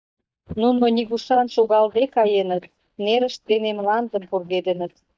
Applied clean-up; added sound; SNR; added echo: neural mask model DeepFilterNet 3.